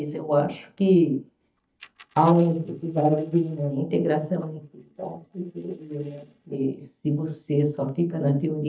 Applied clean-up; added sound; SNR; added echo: neural mask model DeepFilterNet 3.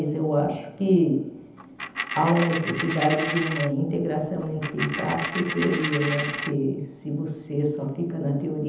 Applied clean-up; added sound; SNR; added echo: none; Coin (dropping); 6 dB; reverberation time 0.9 s.